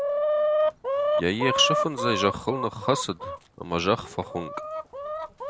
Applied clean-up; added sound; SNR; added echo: none; Chicken, rooster; -1 dB; none.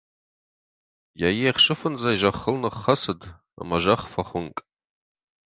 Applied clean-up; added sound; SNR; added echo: none; none; none; none.